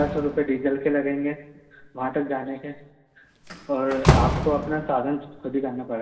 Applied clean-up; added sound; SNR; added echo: none; Slam; 2 dB; reverberation time 1.8 s.